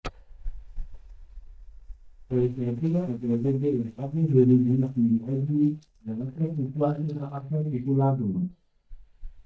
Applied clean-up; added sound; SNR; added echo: neural mask model DeepFilterNet 3.